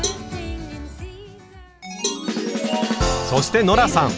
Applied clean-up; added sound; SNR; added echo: none; Cowbell; 13 dB; none.